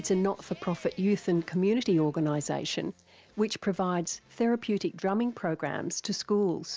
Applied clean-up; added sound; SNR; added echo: none; none; none; none.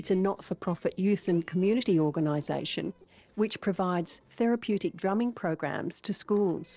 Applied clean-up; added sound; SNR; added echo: neural separator model SepFormer DNS4.